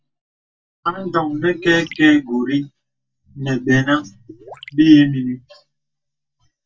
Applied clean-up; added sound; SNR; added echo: neural mask model DeepFilterNet 3.